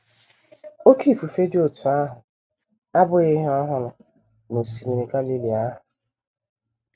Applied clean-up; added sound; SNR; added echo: none; none; none; none.